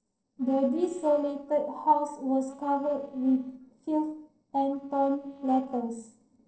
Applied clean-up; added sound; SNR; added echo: neural separator model SepFormer DNS4.